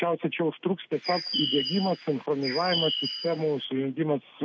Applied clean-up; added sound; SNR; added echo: none; Bird; 4 dB; none.